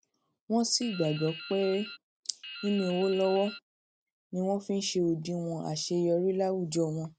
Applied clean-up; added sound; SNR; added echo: none; Drip; 14 dB; none.